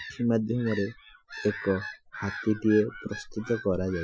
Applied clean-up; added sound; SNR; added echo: classical method Wiener filter.